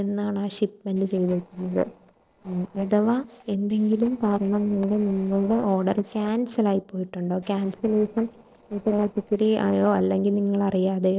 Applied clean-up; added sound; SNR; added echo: neural separator model SepFormer DNS4.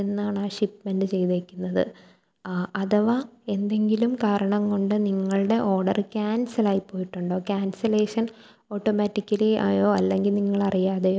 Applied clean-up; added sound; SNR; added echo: none; none; none; none.